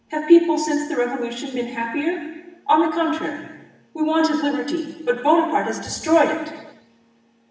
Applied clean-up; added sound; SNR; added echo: none; none; none; reverberation time 1.1 s.